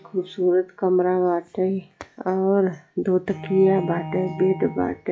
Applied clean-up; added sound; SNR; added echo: classical method log-MMSE.